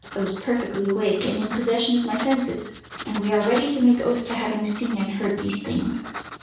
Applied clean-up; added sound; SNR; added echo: none; Writing; 13 dB; reverberation time 0.7 s.